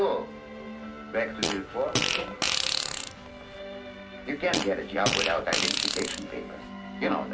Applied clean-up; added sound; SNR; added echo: none; Fart; -1 dB; reverberation time 0.2 s.